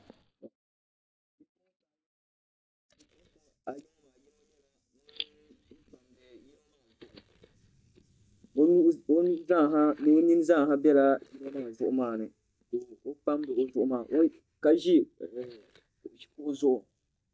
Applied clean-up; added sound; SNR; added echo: neural mask model DeepFilterNet 3.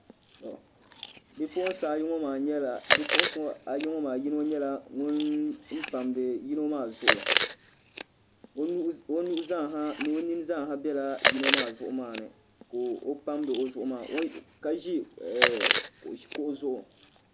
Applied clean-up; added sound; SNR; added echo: none; Chewing, mastication; 0 dB; none.